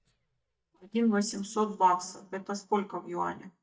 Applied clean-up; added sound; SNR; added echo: neural mask model DeepFilterNet 3.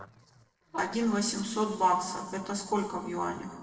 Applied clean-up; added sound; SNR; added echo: neural separator model SepFormer DNS4.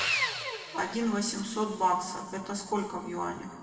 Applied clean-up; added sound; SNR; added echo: none; Sawing; 5 dB; reverberation time 2.1 s.